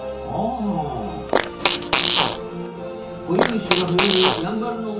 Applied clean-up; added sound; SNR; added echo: none; Fart; -3 dB; reverberation time 0.6 s.